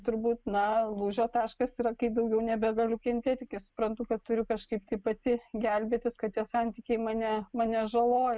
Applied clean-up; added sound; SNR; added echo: none; none; none; none.